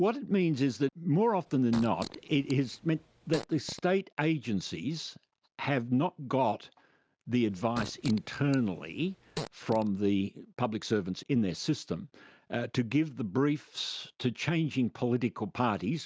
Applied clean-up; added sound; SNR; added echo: none; Fart; 14 dB; none.